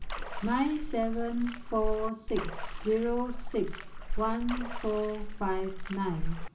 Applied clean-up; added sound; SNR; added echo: none; Splash, splatter; 1 dB; reverberation time 0.2 s.